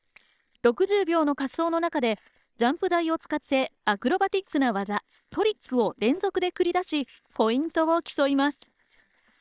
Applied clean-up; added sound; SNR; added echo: neural separator model SepFormer WHAM!.